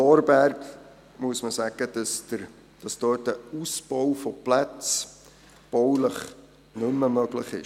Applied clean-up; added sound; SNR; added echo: none; none; none; none.